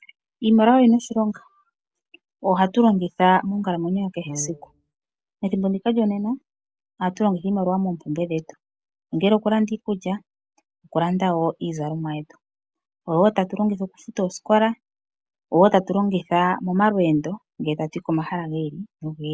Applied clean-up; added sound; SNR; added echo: none; Brass instrument; 13 dB; none.